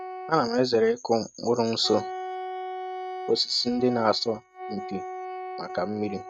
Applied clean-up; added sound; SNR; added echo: neural mask model RNNoise.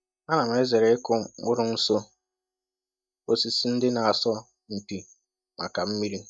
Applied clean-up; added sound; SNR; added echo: neural mask model DeepFilterNet 3.